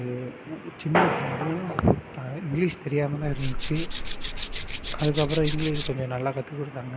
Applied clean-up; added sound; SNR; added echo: none; Tools; 1 dB; none.